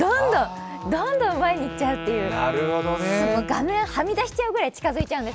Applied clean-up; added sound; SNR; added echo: none; Wind instrument, woodwind instrument; 11 dB; none.